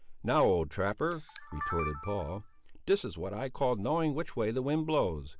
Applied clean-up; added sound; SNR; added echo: none; Camera; 11 dB; none.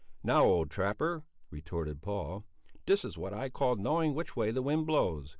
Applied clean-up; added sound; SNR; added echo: none; none; none; none.